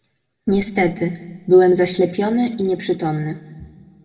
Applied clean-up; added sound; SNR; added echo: none; none; none; reverberation time 1.1 s.